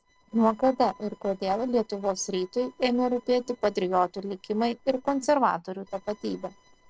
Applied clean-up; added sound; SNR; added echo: neural separator model SepFormer DNS4.